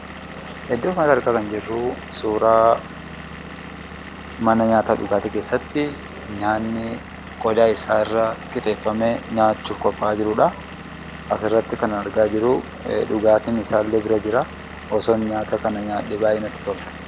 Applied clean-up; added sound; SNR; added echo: none; Engine / Vehicle; 14 dB; none.